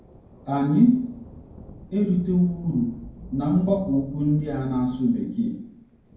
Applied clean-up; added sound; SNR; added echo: none; Thunder / Rain; 19 dB; reverberation time 0.9 s.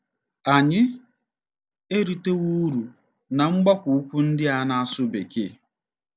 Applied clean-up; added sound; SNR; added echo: none; none; none; none.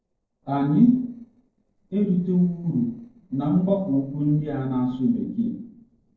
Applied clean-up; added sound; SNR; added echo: neural separator model SepFormer DNS4.